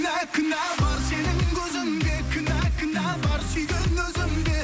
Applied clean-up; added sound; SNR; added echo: none; none; none; none.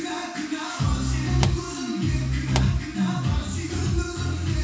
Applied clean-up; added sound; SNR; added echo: none; Explosion; 13 dB; reverberation time 0.6 s.